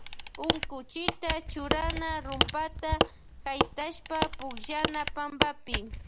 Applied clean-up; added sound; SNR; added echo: none; Camera + Wood; -4 dB; none.